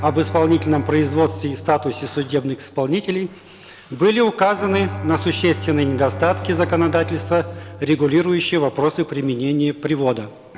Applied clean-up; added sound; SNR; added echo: none; Bowed string instrument; 12 dB; none.